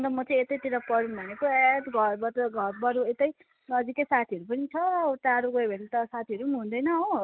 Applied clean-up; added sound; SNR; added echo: none; none; none; none.